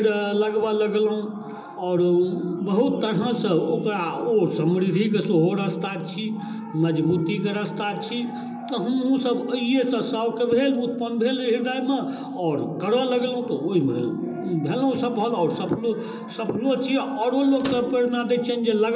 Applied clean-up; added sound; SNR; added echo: none; Microwave oven; 17 dB; reverberation time 0.2 s.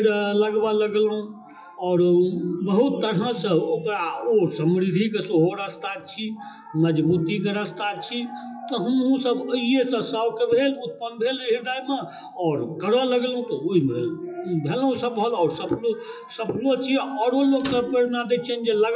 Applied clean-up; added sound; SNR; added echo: classical method WPE with log-MMSE.